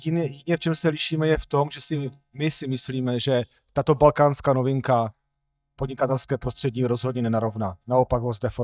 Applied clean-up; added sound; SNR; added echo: neural mask model DeepFilterNet 3.